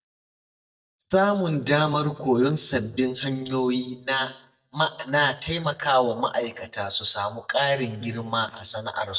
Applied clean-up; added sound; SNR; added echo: neural mask model DeepFilterNet 3.